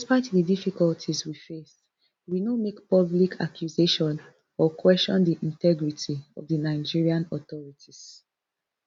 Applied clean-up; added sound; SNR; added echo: none; none; none; none.